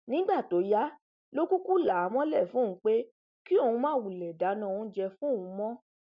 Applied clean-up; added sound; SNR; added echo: none; none; none; none.